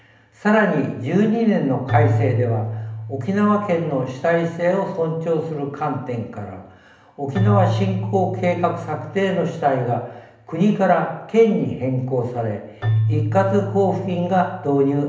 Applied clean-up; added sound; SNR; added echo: none; Keyboard (musical); 7 dB; reverberation time 0.8 s.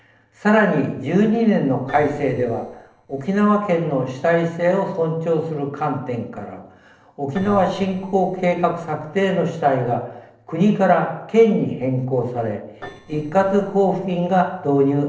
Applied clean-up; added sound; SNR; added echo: neural separator model SepFormer DNS4.